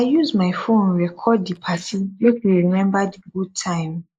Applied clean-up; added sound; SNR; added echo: neural mask model Resemble Enhance denoiser.